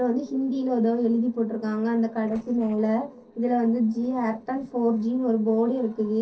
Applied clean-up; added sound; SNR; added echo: neural separator model SepFormer DNS4.